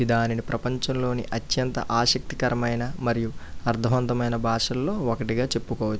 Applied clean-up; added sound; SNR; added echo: none; none; none; none.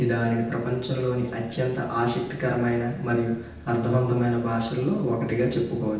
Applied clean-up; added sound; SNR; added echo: none; none; none; reverberation time 0.9 s.